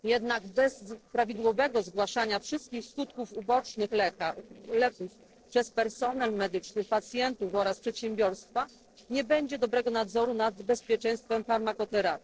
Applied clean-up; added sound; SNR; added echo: neural separator model SepFormer DNS4.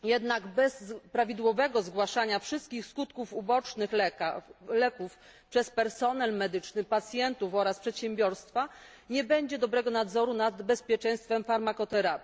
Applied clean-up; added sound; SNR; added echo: none; none; none; none.